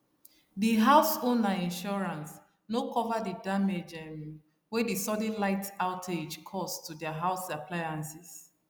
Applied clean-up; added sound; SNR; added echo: none; none; none; none.